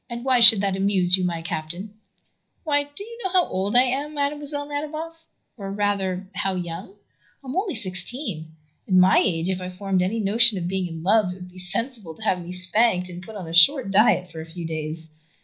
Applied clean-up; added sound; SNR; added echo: none; none; none; reverberation time 0.5 s.